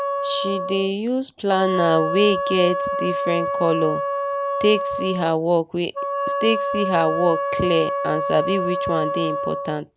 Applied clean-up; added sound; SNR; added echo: none; Wind instrument, woodwind instrument; 3 dB; none.